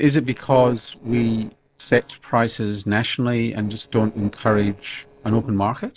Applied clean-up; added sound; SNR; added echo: neural separator model SepFormer DNS4.